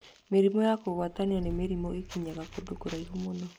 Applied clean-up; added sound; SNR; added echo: none; Engine starting / Car; 12 dB; none.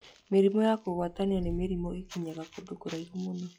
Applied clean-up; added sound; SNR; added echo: classical method log-MMSE.